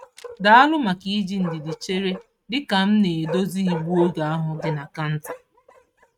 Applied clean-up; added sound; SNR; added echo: neural mask model RNNoise.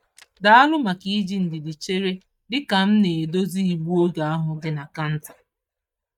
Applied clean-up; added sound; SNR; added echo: neural mask model DeepFilterNet 3.